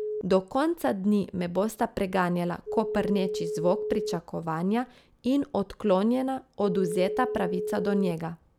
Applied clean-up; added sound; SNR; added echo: none; Telephone; 8 dB; none.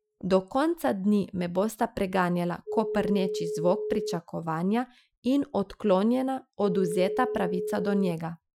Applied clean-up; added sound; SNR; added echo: classical method Wiener filter.